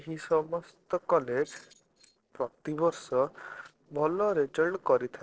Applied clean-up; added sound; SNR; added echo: neural separator model SepFormer DNS4.